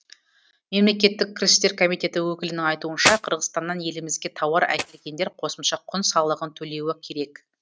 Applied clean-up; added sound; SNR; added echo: neural mask model RNNoise.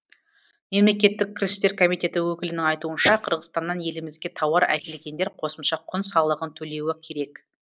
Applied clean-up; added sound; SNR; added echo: neural mask model Resemble Enhance denoiser.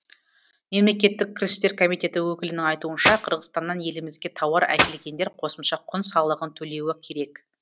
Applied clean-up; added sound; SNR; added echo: none; Clapping; -2 dB; none.